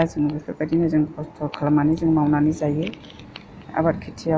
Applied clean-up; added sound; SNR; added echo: none; none; none; none.